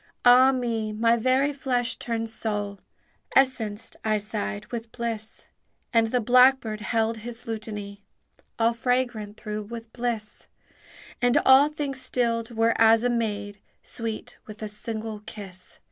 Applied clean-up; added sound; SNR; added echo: none; none; none; none.